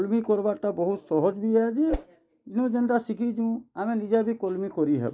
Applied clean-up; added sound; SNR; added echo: neural mask model DeepFilterNet 3.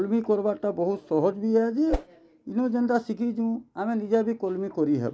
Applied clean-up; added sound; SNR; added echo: none; Whoosh, swoosh, swish; 6 dB; none.